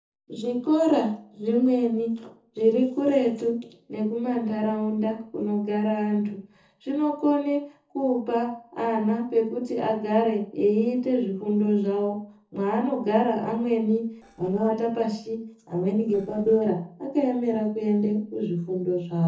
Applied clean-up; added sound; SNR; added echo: neural separator model SepFormer DNS4.